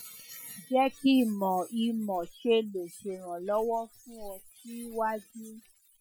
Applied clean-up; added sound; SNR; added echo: classical method Wiener filter.